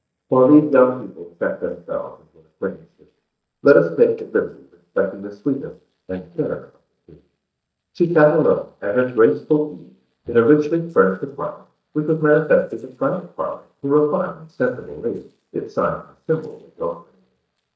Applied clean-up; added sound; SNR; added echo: neural mask model DeepFilterNet 3.